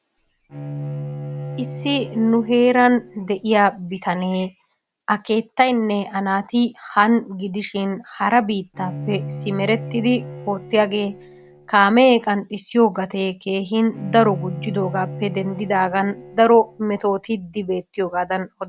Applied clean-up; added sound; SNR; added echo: none; Bowed string instrument; 12 dB; none.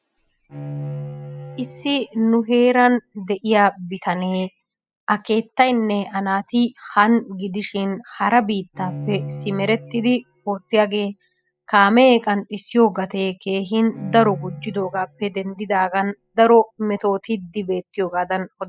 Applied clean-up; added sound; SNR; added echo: classical method spectral subtraction.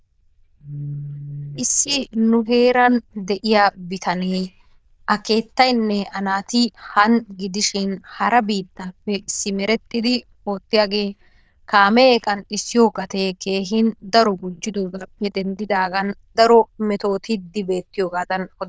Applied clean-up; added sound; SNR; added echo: neural diffusion model UNIVERSE++.